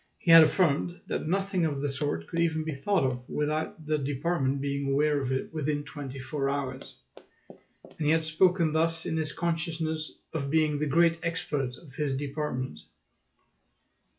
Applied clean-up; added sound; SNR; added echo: classical method log-MMSE.